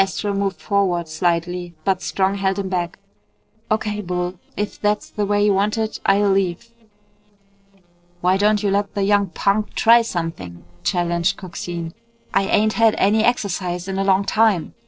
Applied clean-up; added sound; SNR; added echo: neural separator model SepFormer DNS4.